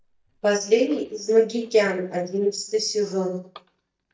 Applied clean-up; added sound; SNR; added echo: neural mask model DeepFilterNet 3.